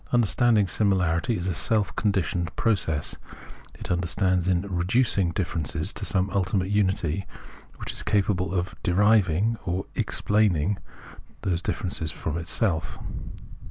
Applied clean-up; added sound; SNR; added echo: none; none; none; none.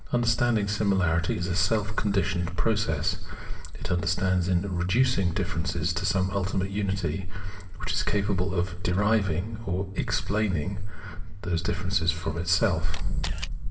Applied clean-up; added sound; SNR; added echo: none; Camera; 17 dB; reverberation time 2.5 s.